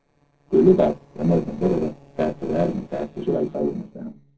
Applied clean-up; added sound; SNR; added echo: neural separator model SepFormer DNS4.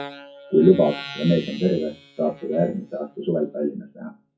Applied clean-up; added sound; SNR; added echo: classical method WPE with log-MMSE.